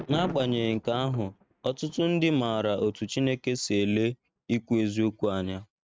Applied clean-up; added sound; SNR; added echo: neural mask model RNNoise.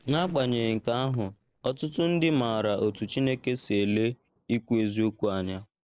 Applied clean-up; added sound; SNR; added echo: neural separator model SepFormer DNS4.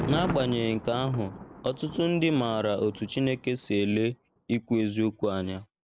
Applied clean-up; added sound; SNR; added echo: none; Thunder; 12 dB; none.